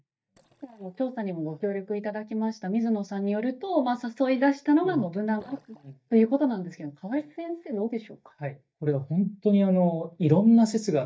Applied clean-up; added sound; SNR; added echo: neural mask model DeepFilterNet 3.